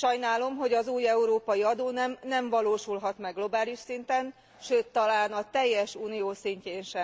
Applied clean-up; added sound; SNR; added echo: none; none; none; none.